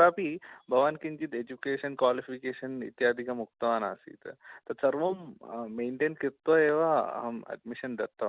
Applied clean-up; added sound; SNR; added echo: none; none; none; none.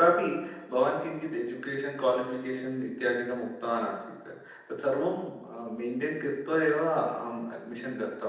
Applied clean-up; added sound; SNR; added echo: none; none; none; reverberation time 0.9 s.